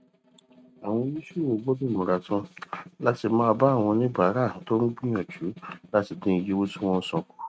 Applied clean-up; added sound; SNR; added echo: neural mask model RNNoise.